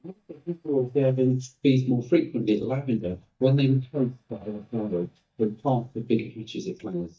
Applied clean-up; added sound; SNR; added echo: neural mask model DeepFilterNet 3.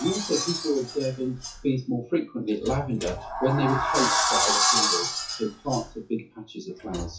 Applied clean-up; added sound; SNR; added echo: classical method WPE with log-MMSE.